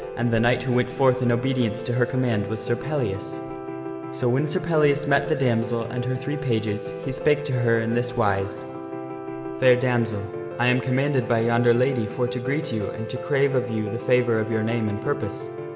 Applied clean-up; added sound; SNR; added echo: none; Piano; 9 dB; reverberation time 2.1 s.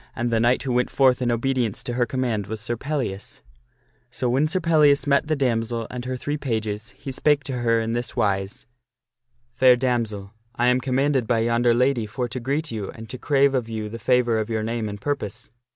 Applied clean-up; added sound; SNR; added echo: none; none; none; none.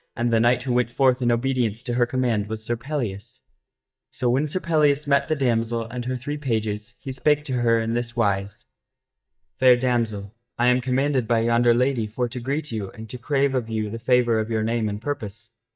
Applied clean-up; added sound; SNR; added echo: neural mask model DeepFilterNet 3.